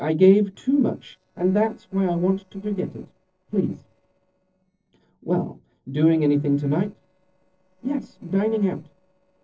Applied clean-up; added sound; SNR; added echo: neural separator model SepFormer DNS4.